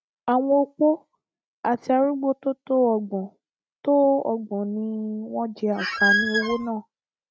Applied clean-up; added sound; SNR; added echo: neural mask model RNNoise.